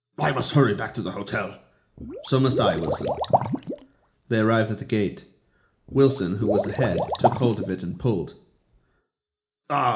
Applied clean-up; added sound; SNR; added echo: none; Liquid; 4 dB; reverberation time 0.4 s.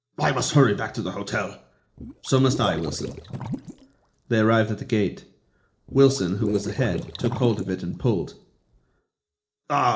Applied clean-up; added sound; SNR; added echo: neural separator model SepFormer DNS4.